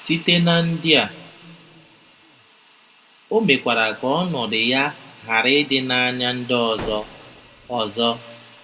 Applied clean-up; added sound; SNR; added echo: none; Gunshot, gunfire; 14 dB; reverberation time 1.3 s.